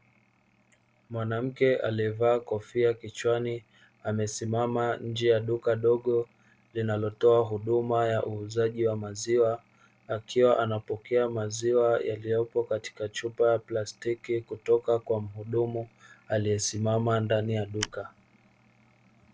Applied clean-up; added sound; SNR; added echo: none; none; none; none.